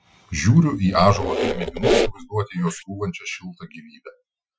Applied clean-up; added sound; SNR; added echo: classical method Wiener filter.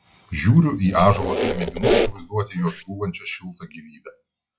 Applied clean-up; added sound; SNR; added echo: classical method log-MMSE.